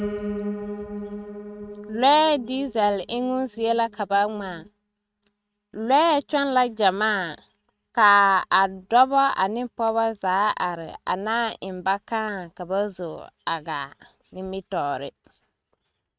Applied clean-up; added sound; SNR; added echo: neural mask model RNNoise.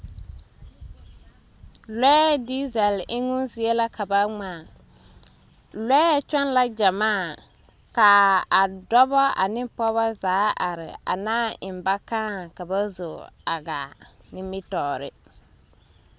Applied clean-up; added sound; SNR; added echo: none; none; none; none.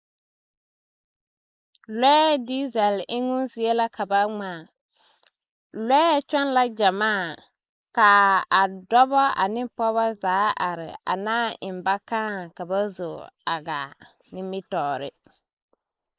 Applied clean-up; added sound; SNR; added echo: neural mask model Resemble Enhance denoiser.